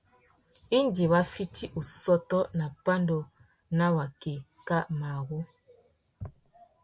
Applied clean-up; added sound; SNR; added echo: none; none; none; none.